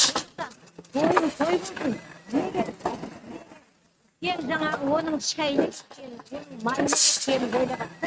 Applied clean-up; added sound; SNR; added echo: neural mask model RNNoise.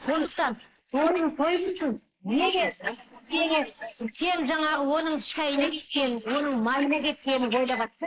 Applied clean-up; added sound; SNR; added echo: neural mask model Resemble Enhance denoiser.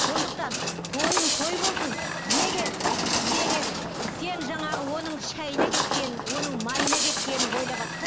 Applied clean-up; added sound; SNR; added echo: none; Walk, footsteps; -5 dB; none.